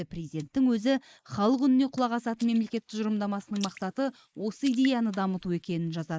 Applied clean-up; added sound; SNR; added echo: neural mask model Resemble Enhance denoiser.